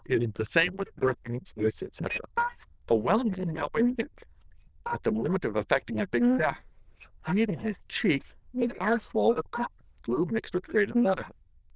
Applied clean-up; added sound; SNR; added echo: neural diffusion model UNIVERSE++.